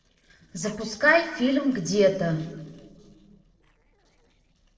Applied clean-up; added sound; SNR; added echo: neural separator model SepFormer DNS4.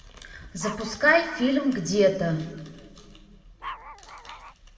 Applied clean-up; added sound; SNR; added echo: none; Dog; 15 dB; reverberation time 1.4 s.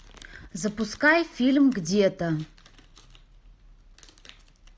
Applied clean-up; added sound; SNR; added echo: none; none; none; none.